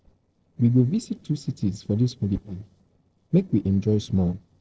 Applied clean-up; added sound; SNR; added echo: neural separator model SepFormer DNS4.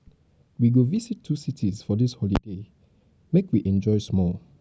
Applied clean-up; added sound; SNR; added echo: none; none; none; none.